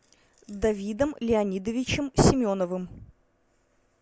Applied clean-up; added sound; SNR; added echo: none; none; none; none.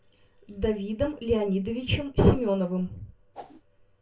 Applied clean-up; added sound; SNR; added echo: none; Whoosh, swoosh, swish; 18 dB; reverberation time 0.2 s.